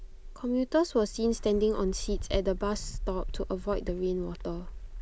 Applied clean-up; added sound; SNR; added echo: none; Bird; 6 dB; none.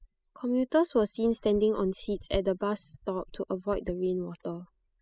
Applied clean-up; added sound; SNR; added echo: classical method spectral subtraction.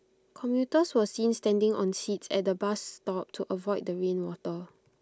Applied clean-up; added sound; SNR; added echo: none; none; none; none.